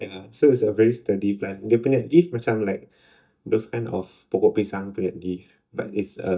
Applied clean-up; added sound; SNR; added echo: neural mask model DeepFilterNet 3.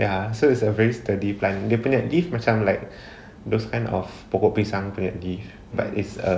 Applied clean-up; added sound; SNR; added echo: none; none; none; none.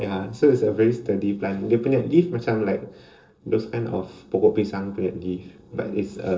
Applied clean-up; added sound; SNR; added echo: neural separator model SepFormer DNS4.